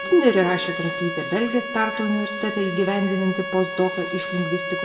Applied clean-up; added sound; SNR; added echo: none; Bowed string instrument; 7 dB; reverberation time 1.3 s.